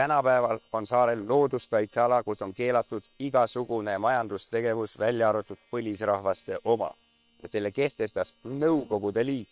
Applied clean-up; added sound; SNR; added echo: neural separator model SepFormer WHAM!.